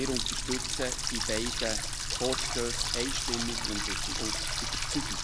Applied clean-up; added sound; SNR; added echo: none; Water tap, faucet; -4 dB; none.